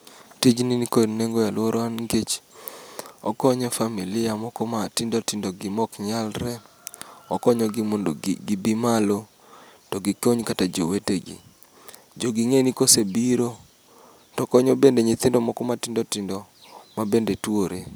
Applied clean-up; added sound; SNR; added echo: none; none; none; none.